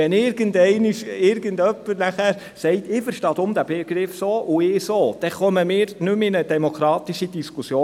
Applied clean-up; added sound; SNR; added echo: none; none; none; none.